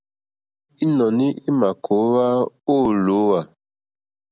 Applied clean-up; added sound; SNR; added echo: none; none; none; none.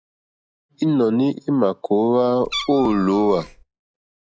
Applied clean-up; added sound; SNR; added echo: classical method log-MMSE.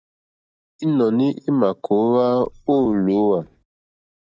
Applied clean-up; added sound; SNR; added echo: neural mask model DeepFilterNet 3.